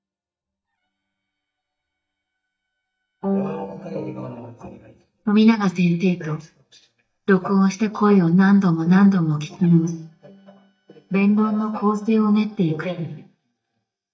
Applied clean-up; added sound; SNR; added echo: neural mask model DeepFilterNet 3.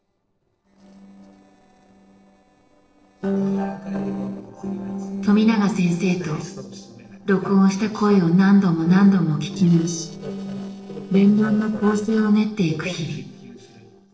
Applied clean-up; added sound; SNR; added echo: neural separator model SepFormer DNS4.